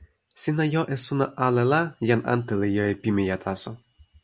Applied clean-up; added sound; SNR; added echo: none; none; none; none.